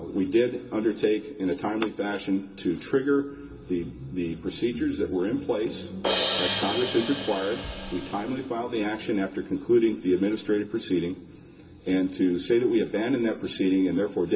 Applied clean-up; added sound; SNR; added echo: none; Crash cymbal; 5 dB; reverberation time 0.2 s.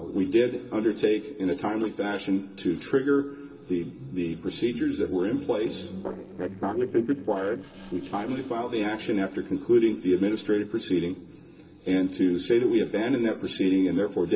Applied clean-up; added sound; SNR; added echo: neural separator model SepFormer DNS4.